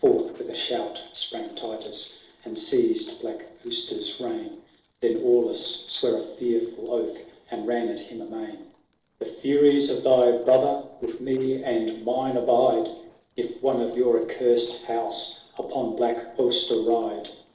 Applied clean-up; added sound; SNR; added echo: neural separator model SepFormer DNS4.